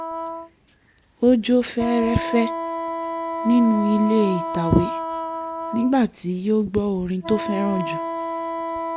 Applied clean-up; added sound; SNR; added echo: none; Wind instrument, woodwind instrument; 7 dB; none.